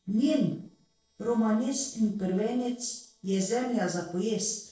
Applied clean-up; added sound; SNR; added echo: neural separator model SepFormer DNS4.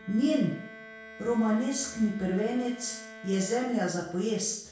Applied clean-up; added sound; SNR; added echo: none; Bowed string instrument; 18 dB; reverberation time 0.5 s.